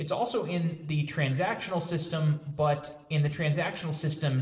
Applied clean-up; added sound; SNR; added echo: neural separator model SepFormer DNS4.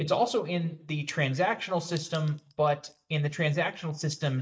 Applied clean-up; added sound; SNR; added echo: neural mask model DeepFilterNet 3.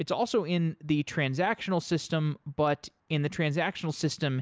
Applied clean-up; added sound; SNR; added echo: none; none; none; none.